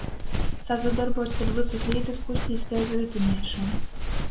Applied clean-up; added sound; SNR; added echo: none; Run; -4 dB; none.